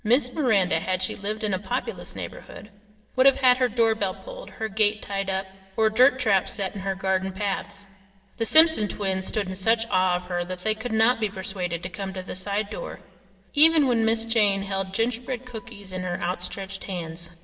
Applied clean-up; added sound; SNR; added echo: neural separator model SepFormer DNS4.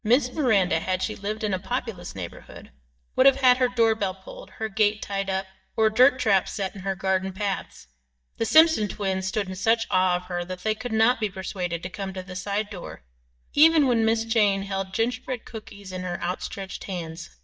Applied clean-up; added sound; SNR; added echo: neural mask model DeepFilterNet 3.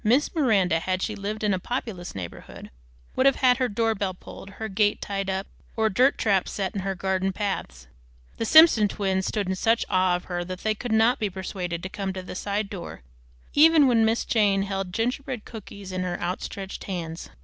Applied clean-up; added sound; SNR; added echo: none; none; none; none.